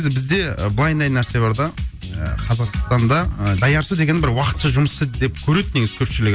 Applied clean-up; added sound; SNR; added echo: none; none; none; none.